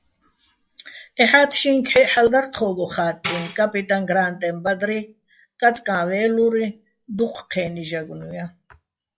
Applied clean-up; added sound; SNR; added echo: classical method log-MMSE.